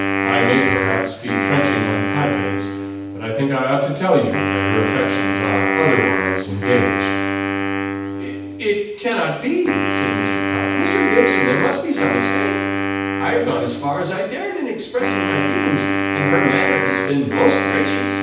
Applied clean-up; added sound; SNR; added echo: none; Wind instrument, woodwind instrument; -1 dB; reverberation time 0.9 s.